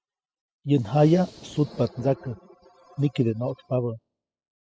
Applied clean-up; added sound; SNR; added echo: classical method spectral subtraction.